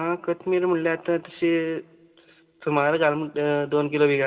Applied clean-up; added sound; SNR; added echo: none; none; none; reverberation time 0.2 s.